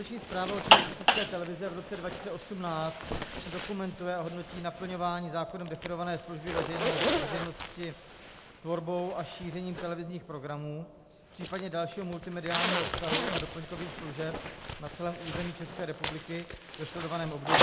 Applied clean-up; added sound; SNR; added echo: none; Zipper (clothing); -3 dB; none.